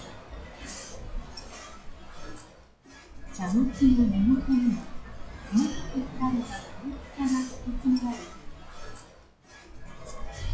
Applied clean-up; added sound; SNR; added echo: classical method WPE with log-MMSE.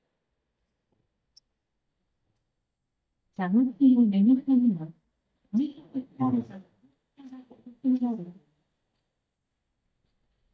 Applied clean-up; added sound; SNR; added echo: neural mask model DeepFilterNet 3.